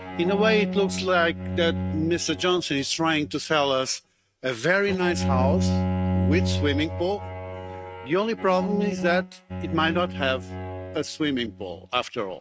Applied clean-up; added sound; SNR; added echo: neural mask model RNNoise.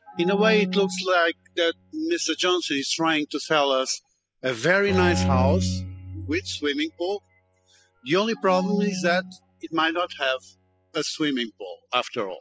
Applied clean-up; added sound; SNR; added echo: classical method spectral subtraction.